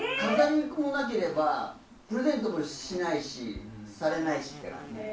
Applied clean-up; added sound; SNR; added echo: none; Insect; 19 dB; reverberation time 0.3 s.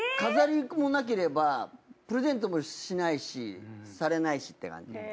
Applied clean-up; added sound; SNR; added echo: none; none; none; none.